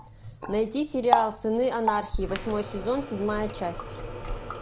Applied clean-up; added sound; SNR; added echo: none; Burping, eructation + Water tap, faucet; 4 dB; none.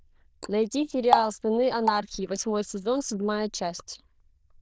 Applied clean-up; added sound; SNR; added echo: neural diffusion model UNIVERSE++.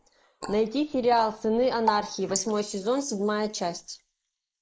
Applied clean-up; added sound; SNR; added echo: neural mask model Resemble Enhance denoiser.